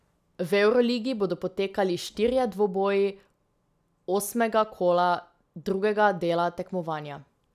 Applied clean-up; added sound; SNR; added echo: none; none; none; none.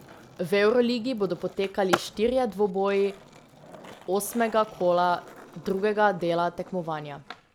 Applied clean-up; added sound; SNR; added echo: none; Skateboard; 14 dB; none.